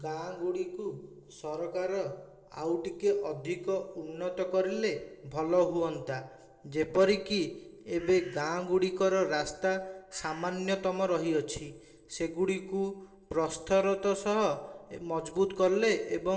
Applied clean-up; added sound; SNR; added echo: neural separator model SepFormer DNS4.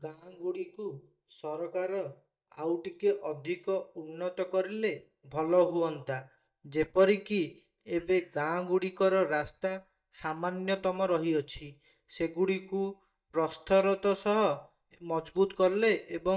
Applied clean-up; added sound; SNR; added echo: neural mask model DeepFilterNet 3.